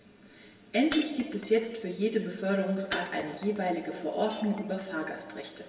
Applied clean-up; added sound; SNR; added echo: none; Shatter; 16 dB; reverberation time 1.3 s.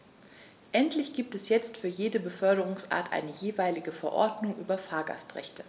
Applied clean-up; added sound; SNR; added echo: none; none; none; none.